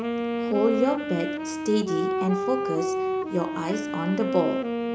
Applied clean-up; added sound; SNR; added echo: none; Wind instrument, woodwind instrument; 0 dB; none.